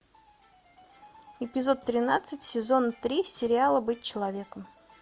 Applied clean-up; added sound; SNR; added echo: none; none; none; none.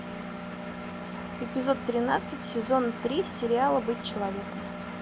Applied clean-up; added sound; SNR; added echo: none; Engine; 7 dB; none.